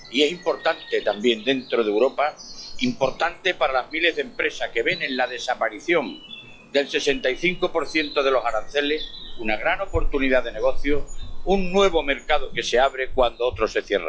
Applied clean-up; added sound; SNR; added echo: classical method log-MMSE.